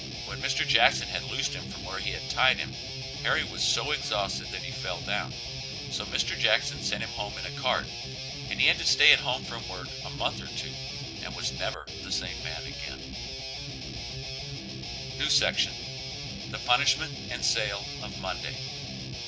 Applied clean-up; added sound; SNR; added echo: none; Guitar; 6 dB; none.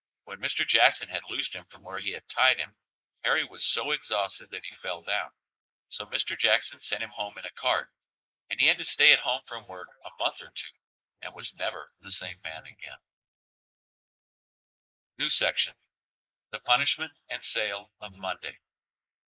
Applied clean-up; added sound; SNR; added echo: neural mask model Resemble Enhance denoiser.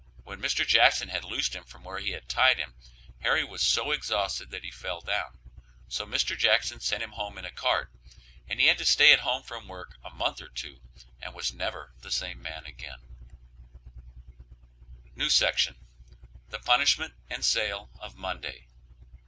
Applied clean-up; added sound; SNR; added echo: none; none; none; none.